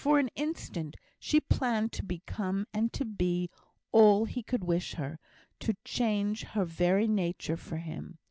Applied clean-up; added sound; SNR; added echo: none; none; none; none.